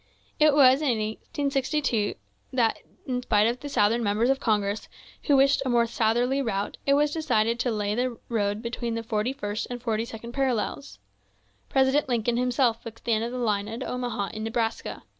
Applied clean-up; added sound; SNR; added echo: none; none; none; none.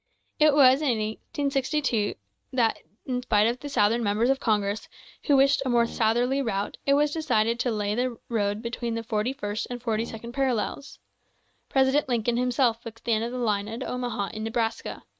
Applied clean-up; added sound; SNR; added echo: neural mask model RNNoise.